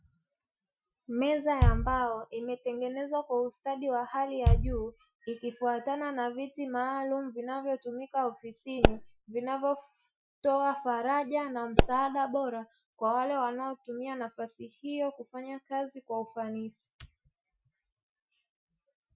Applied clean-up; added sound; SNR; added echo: classical method Wiener filter.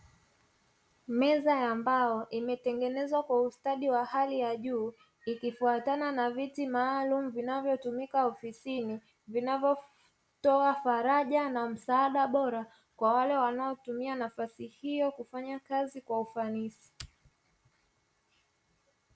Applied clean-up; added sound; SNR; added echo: none; none; none; none.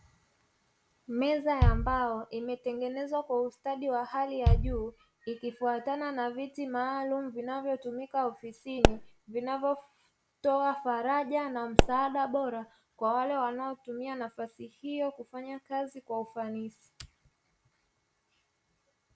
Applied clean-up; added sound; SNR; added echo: none; Explosion + Bass drum; -3 dB; none.